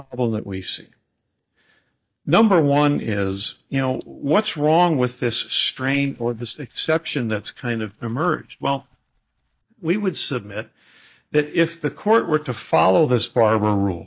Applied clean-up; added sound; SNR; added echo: neural mask model DeepFilterNet 3.